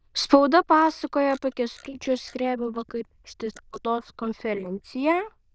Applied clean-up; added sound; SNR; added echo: neural diffusion model UNIVERSE++.